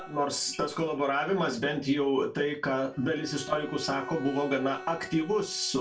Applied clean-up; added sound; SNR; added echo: none; Bowed string instrument; 17 dB; reverberation time 0.2 s.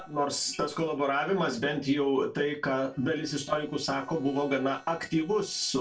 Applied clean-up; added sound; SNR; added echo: neural separator model SepFormer DNS4.